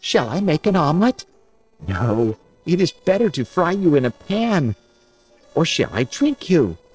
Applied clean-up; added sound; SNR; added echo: neural separator model SepFormer DNS4.